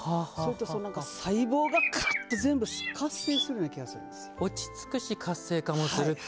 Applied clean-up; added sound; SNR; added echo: none; Bird; 3 dB; none.